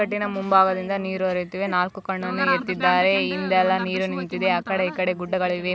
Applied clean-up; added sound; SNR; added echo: none; none; none; none.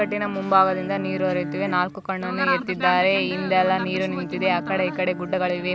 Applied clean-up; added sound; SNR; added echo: none; Bowed string instrument; 12 dB; none.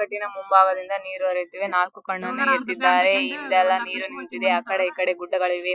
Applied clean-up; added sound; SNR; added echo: classical method Wiener filter.